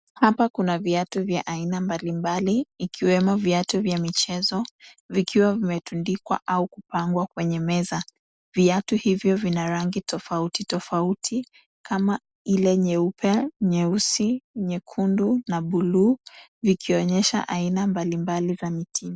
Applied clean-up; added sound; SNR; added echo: none; none; none; none.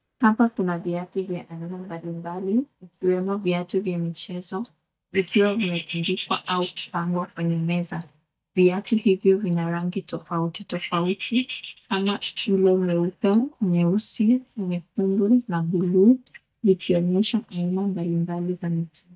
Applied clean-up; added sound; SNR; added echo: neural mask model DeepFilterNet 3.